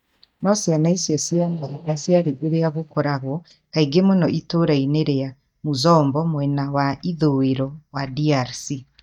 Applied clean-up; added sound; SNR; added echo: neural mask model DeepFilterNet 3.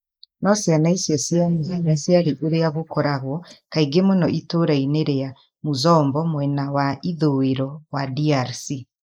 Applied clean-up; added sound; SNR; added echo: neural mask model Resemble Enhance denoiser.